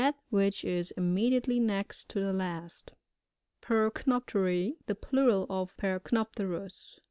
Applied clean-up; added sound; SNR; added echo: none; none; none; none.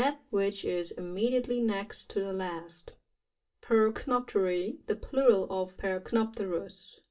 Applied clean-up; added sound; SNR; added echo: none; none; none; reverberation time 0.2 s.